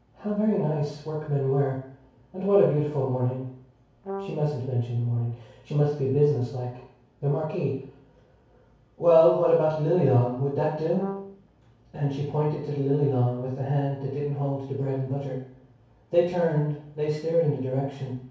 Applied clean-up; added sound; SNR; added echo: none; Brass instrument; 10 dB; reverberation time 0.6 s.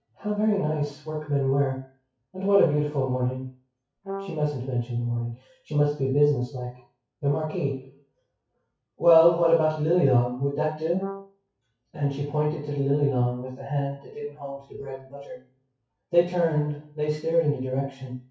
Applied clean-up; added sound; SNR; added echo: classical method WPE with log-MMSE.